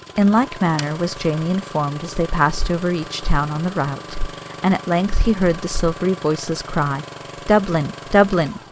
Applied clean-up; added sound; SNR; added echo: none; Engine starting; 15 dB; none.